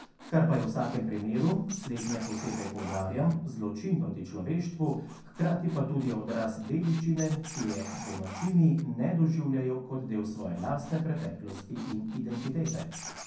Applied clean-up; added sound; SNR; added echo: none; Squeak; 16 dB; reverberation time 0.6 s.